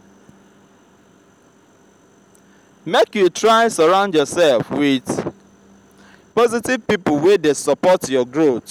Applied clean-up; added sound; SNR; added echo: none; none; none; none.